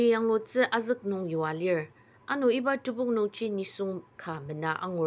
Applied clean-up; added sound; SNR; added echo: none; none; none; none.